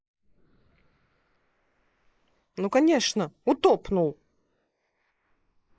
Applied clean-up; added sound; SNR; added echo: neural mask model Resemble Enhance denoiser.